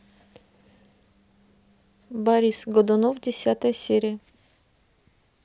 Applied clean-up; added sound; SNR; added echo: none; none; none; none.